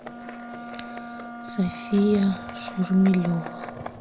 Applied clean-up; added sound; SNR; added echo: none; Skateboard + Wind instrument, woodwind instrument; 11 dB; none.